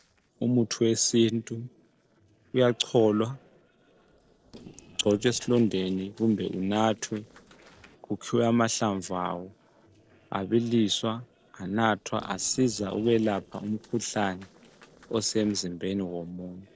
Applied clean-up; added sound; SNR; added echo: neural separator model SepFormer DNS4.